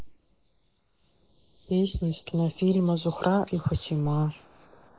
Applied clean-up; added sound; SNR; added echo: neural mask model Resemble Enhance denoiser.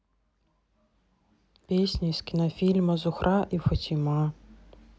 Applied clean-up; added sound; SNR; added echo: none; none; none; none.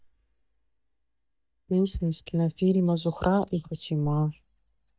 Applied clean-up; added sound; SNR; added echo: neural mask model DeepFilterNet 3.